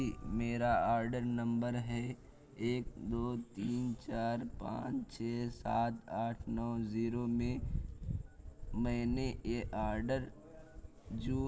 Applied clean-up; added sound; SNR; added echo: none; none; none; none.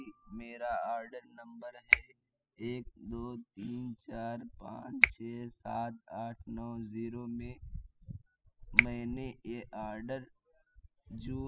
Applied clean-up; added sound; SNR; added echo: classical method spectral subtraction.